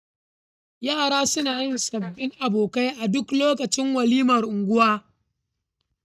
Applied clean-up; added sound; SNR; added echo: neural mask model DeepFilterNet 3.